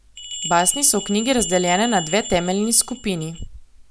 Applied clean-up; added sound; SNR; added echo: none; Bell; 10 dB; none.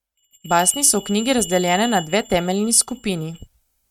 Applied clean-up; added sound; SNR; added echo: neural mask model RNNoise.